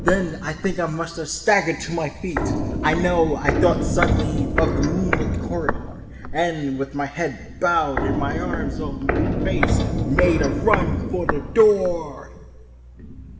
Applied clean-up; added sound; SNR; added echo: none; Walk, footsteps; 1 dB; reverberation time 1.5 s.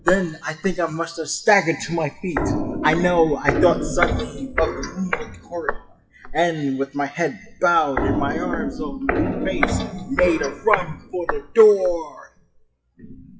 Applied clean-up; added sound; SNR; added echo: classical method WPE with log-MMSE.